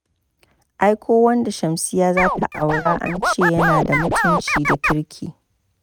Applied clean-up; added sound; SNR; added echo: neural mask model RNNoise.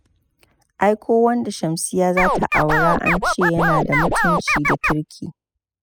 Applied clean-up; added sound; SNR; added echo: classical method spectral subtraction.